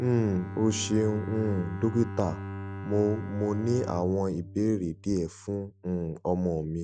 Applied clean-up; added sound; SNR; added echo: none; Bowed string instrument; 10 dB; none.